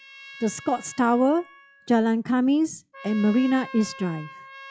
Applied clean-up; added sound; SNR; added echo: classical method log-MMSE.